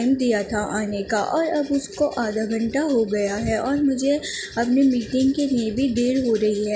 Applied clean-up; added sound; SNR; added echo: none; none; none; none.